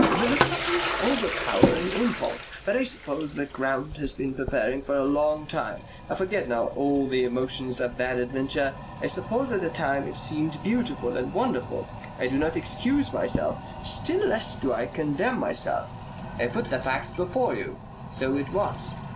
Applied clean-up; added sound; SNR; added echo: none; Toilet flush; 5 dB; none.